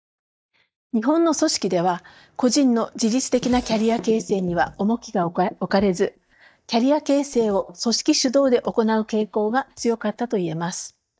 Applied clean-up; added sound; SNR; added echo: neural mask model DeepFilterNet 3.